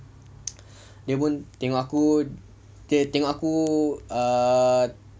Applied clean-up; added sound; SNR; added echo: none; none; none; none.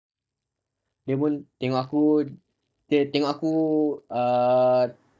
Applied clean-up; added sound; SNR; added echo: neural mask model DeepFilterNet 3.